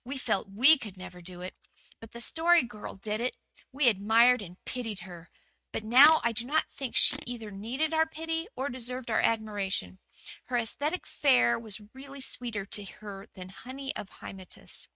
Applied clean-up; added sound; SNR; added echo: neural mask model RNNoise.